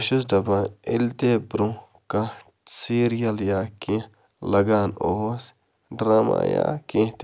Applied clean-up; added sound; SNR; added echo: none; none; none; none.